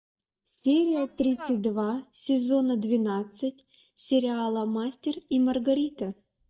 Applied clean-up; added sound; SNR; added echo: neural mask model DeepFilterNet 3.